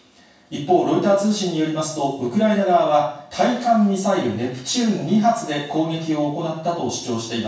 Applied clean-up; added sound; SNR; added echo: none; none; none; reverberation time 0.7 s.